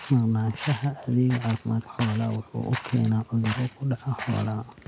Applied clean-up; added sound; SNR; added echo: none; Walk, footsteps; 15 dB; none.